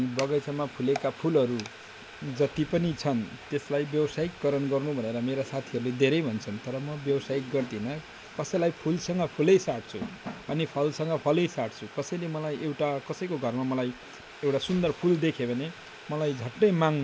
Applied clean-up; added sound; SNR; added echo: none; Boiling; 19 dB; none.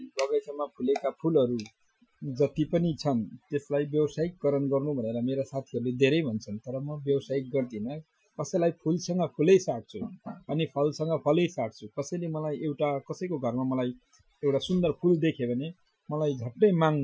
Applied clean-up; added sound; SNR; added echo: classical method Wiener filter.